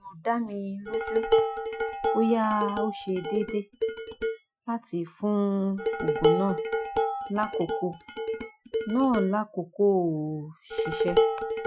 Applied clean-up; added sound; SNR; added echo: classical method Wiener filter.